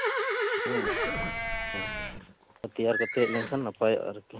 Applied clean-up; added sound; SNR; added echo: none; Livestock, farm animals, working animals + Livestock, farm animals, working animals; 0 dB; none.